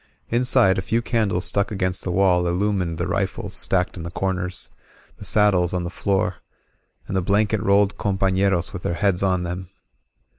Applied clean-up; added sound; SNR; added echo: none; none; none; none.